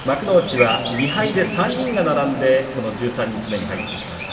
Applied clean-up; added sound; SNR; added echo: none; Bird vocalization, bird call, bird song; 11 dB; reverberation time 2.7 s.